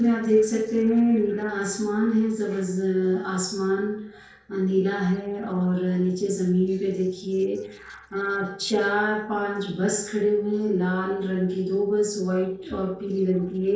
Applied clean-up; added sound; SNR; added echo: neural separator model SepFormer DNS4.